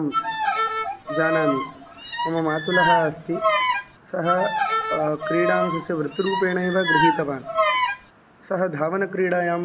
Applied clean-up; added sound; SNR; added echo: none; Bowed string instrument; -1 dB; none.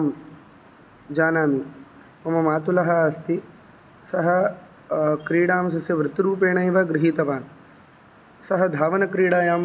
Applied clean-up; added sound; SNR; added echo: none; none; none; none.